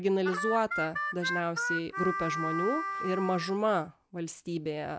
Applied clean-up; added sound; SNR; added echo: none; Harmonica; 3 dB; none.